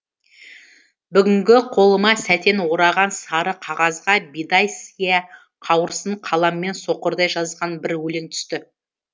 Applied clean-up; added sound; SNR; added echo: none; none; none; none.